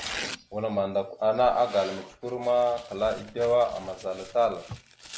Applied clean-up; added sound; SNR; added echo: none; Tearing; 15 dB; none.